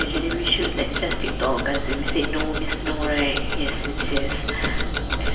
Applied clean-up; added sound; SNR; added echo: none; Tick-tock; 0 dB; reverberation time 0.9 s.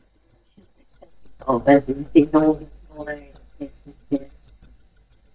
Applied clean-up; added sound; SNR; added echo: neural mask model DeepFilterNet 3.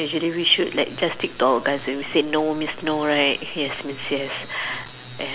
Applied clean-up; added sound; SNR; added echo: none; none; none; none.